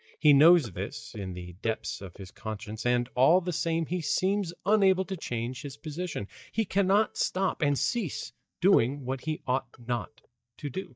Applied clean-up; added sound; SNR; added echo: neural mask model DeepFilterNet 3.